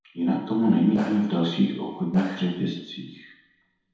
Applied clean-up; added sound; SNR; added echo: neural separator model SepFormer DNS4.